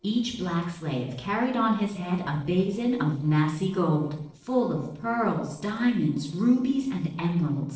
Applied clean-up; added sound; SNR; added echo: neural separator model SepFormer DNS4.